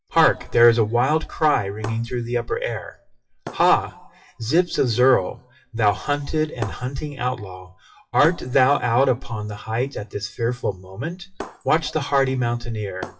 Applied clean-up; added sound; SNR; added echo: classical method WPE with log-MMSE.